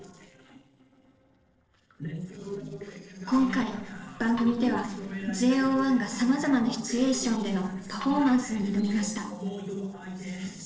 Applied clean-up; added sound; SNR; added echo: neural separator model SepFormer DNS4.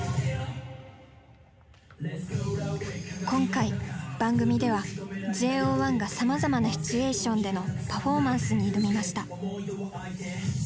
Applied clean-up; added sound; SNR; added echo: none; none; none; none.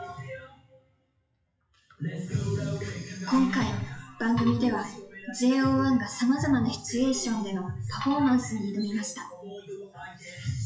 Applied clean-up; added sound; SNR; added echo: classical method WPE with log-MMSE.